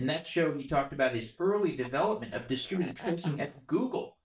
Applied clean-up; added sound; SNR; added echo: neural mask model DeepFilterNet 3.